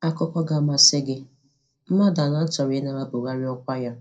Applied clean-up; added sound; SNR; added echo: none; none; none; reverberation time 0.2 s.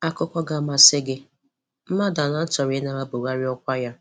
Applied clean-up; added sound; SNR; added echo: none; none; none; none.